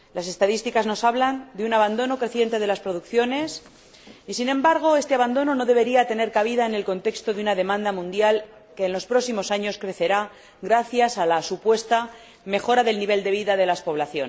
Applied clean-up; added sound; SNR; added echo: none; none; none; none.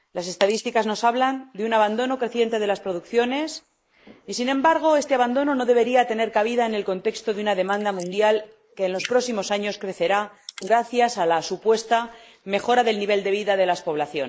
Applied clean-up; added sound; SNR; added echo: neural mask model Resemble Enhance denoiser.